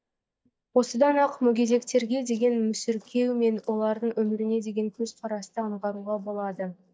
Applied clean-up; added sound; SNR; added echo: neural mask model DeepFilterNet 3.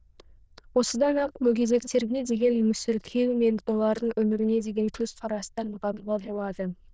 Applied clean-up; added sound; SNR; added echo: neural diffusion model UNIVERSE++.